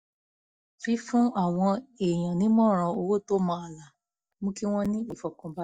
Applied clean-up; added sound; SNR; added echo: neural mask model DeepFilterNet 3.